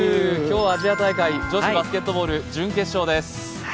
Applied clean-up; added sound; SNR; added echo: none; none; none; none.